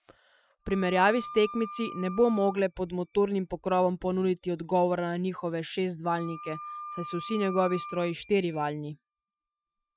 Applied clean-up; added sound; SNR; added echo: classical method Wiener filter.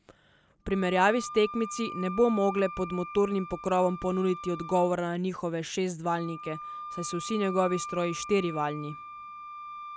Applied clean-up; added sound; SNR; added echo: none; Wind instrument, woodwind instrument; 12 dB; none.